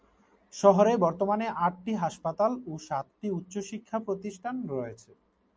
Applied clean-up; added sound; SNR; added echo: none; none; none; none.